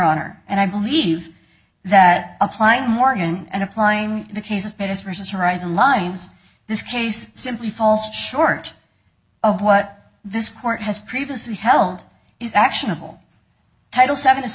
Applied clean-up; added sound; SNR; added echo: none; none; none; none.